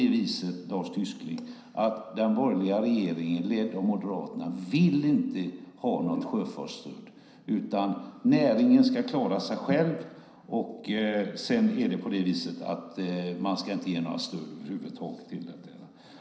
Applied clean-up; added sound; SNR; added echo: none; none; none; reverberation time 0.9 s.